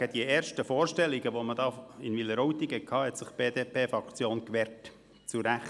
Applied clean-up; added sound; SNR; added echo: none; none; none; none.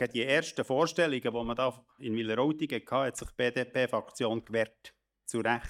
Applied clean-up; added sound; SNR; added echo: neural mask model DeepFilterNet 3.